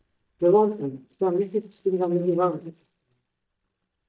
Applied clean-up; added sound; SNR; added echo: neural mask model DeepFilterNet 3.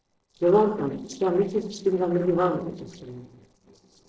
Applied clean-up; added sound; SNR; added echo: neural separator model SepFormer DNS4.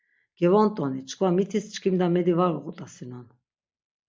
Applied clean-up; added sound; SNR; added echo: none; none; none; none.